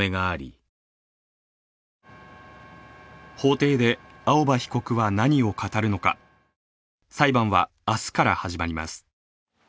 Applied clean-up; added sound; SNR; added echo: none; none; none; none.